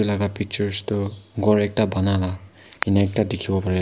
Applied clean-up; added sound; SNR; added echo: none; none; none; none.